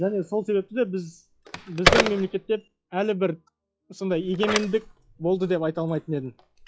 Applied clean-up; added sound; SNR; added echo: classical method log-MMSE.